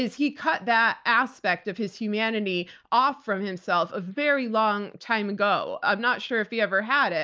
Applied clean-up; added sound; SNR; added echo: neural mask model Resemble Enhance denoiser.